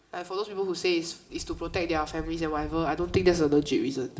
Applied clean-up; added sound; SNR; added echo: none; Wind; 14 dB; reverberation time 1.3 s.